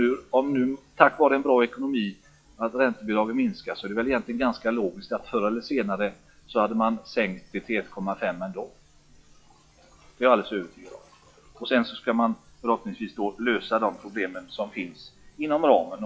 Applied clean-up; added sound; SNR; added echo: classical method log-MMSE.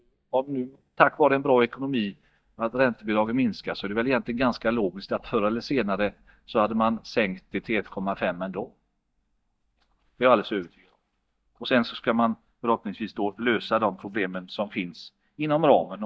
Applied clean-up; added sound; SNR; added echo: neural mask model DeepFilterNet 3.